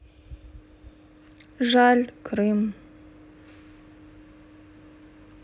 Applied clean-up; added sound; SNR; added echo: none; none; none; none.